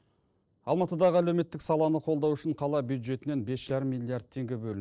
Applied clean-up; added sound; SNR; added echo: neural separator model SepFormer DNS4.